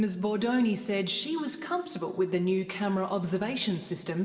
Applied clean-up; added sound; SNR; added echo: none; none; none; reverberation time 2.2 s.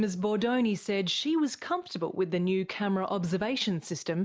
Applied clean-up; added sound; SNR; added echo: none; none; none; none.